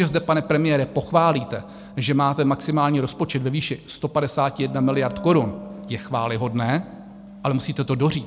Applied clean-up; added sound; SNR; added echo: none; Wind instrument, woodwind instrument; 17 dB; none.